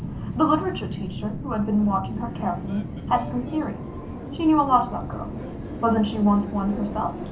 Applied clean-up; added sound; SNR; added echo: none; Subway, metro, underground; 7 dB; reverberation time 0.3 s.